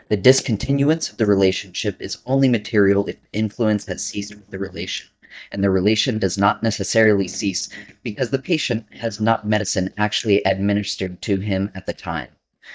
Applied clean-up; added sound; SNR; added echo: neural mask model DeepFilterNet 3.